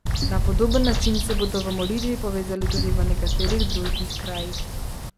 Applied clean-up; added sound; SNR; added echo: none; Bird; -4 dB; none.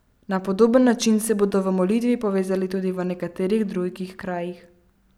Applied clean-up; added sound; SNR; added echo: none; none; none; none.